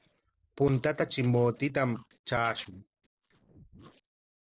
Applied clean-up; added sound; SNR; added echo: neural separator model SepFormer DNS4.